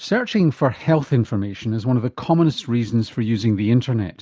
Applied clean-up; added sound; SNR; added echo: none; none; none; none.